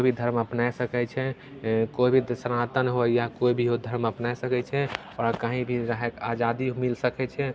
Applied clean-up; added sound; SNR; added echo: none; none; none; none.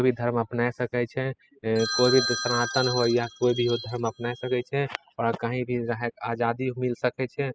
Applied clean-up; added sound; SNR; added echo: classical method spectral subtraction.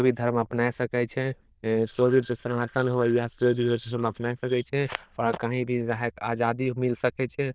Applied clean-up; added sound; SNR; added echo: neural diffusion model UNIVERSE++.